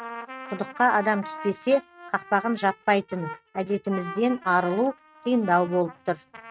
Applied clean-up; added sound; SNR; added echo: neural mask model RNNoise.